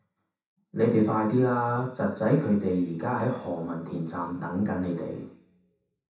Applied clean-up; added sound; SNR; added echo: none; none; none; reverberation time 0.7 s.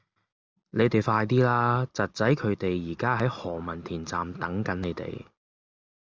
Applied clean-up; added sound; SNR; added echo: none; none; none; none.